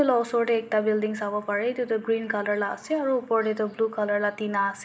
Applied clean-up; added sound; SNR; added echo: none; none; none; reverberation time 1.1 s.